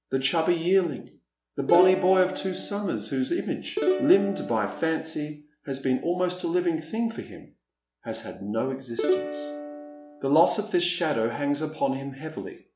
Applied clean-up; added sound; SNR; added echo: none; Plucked string instrument; 4 dB; none.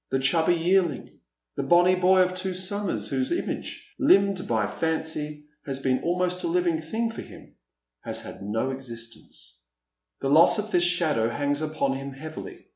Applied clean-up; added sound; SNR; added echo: none; none; none; none.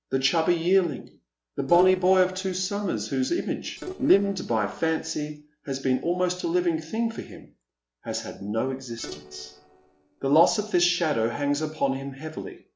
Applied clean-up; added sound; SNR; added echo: neural separator model SepFormer DNS4.